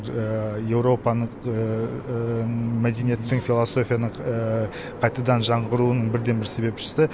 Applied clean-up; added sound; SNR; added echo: none; none; none; none.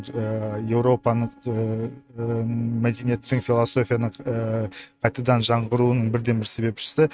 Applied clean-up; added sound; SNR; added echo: neural mask model RNNoise.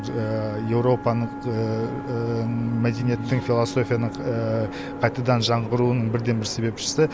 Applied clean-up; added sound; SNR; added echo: none; Wind instrument, woodwind instrument; 13 dB; none.